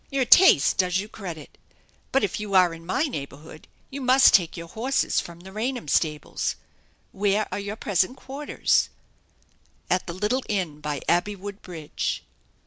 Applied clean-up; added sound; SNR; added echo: none; none; none; none.